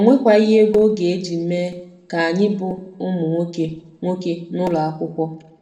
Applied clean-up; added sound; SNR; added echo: none; none; none; reverberation time 0.6 s.